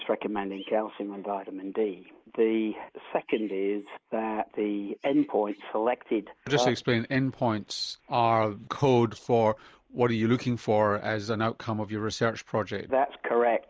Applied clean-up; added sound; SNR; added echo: neural mask model Resemble Enhance denoiser.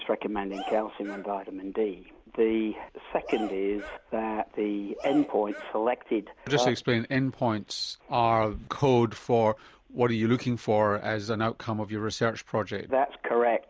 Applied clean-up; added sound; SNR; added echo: none; Cheering; 13 dB; none.